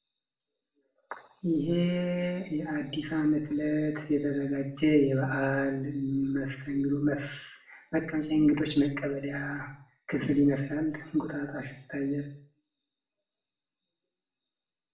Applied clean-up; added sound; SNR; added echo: none; none; none; reverberation time 0.5 s.